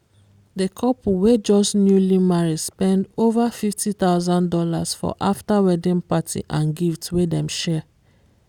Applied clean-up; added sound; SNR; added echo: none; none; none; none.